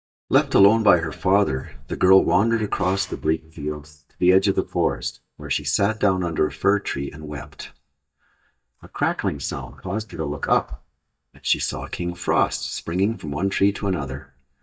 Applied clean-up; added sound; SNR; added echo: neural mask model DeepFilterNet 3.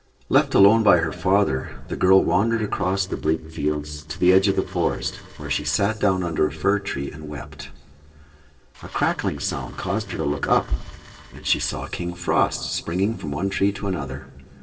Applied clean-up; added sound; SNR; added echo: neural separator model SepFormer DNS4.